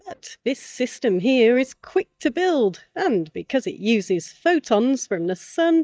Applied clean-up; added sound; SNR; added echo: neural mask model DeepFilterNet 3.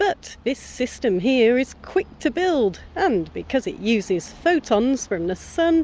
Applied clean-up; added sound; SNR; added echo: none; none; none; none.